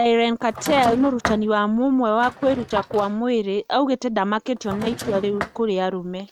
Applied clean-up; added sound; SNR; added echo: neural mask model RNNoise.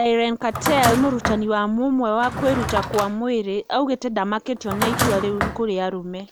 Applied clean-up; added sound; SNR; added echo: none; Drawer open or close; 6 dB; none.